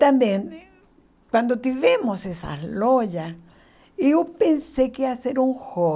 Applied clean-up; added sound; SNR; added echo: none; none; none; none.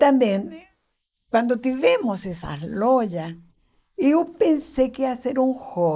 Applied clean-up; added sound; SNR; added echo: neural mask model Resemble Enhance denoiser.